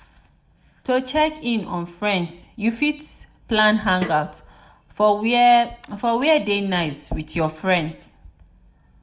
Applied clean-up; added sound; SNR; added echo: none; Snare drum; 15 dB; reverberation time 0.5 s.